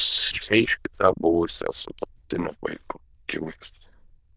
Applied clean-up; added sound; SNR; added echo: neural diffusion model UNIVERSE++.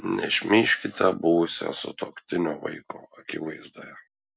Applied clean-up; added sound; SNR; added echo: none; none; none; none.